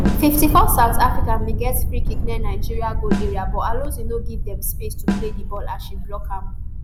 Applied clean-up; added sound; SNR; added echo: none; Thunder + Snare drum; -4 dB; none.